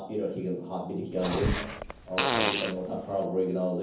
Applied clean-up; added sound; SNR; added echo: none; Fart; 0 dB; reverberation time 0.7 s.